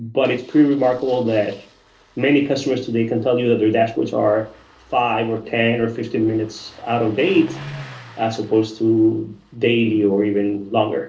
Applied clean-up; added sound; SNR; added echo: neural separator model SepFormer DNS4.